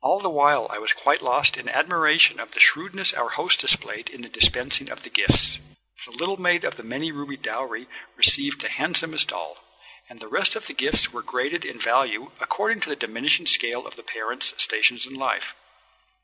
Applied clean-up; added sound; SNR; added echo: none; none; none; none.